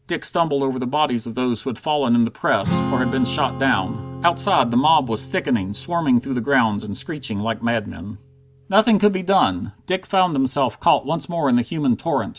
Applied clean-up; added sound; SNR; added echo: none; Strum; 13 dB; none.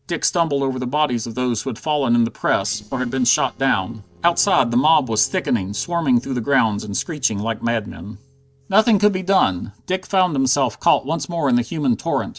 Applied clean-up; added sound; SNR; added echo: neural separator model SepFormer DNS4.